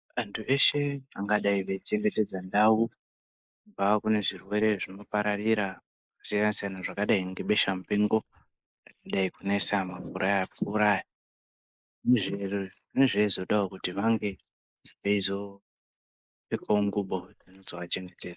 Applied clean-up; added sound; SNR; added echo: neural mask model Resemble Enhance denoiser.